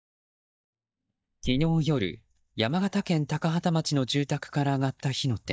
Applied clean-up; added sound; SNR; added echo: neural mask model DeepFilterNet 3.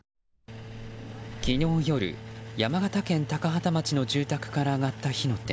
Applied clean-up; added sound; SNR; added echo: none; Vehicle; 12 dB; none.